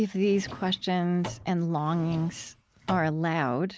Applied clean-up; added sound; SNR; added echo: none; Drawer open or close; 16 dB; none.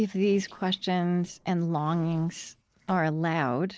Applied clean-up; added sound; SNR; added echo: neural separator model SepFormer DNS4.